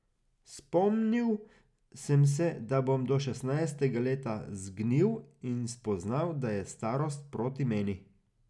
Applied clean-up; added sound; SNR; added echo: none; none; none; none.